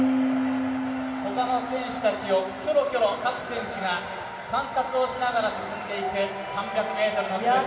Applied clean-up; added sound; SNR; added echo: none; Piano; 6 dB; reverberation time 2.3 s.